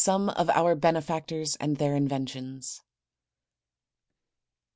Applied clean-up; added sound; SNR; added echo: none; none; none; none.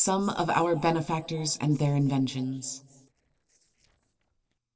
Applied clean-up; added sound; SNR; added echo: neural separator model SepFormer DNS4.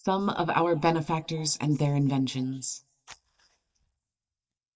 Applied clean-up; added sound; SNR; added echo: neural mask model DeepFilterNet 3.